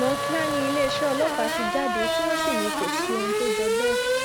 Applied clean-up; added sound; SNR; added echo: none; Race car, auto racing / Accelerating, revving, vroom; -3 dB; none.